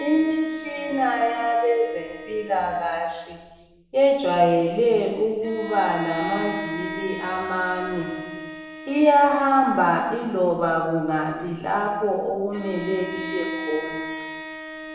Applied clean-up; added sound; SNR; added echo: none; Bowed string instrument; 12 dB; reverberation time 1.2 s.